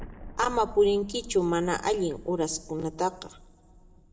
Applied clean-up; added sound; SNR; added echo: none; Explosion; 16 dB; reverberation time 0.7 s.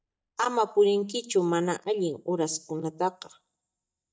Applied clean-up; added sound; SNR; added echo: neural mask model DeepFilterNet 3.